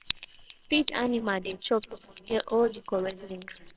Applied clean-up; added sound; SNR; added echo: neural separator model SepFormer WHAMR!.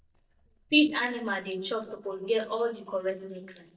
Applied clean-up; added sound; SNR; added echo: neural mask model DeepFilterNet 3.